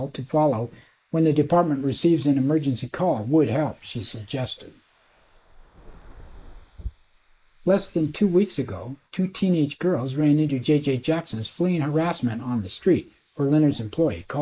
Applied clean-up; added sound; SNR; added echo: neural mask model Resemble Enhance denoiser.